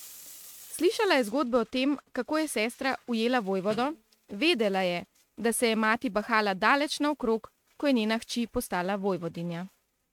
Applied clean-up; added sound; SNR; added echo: neural mask model RNNoise.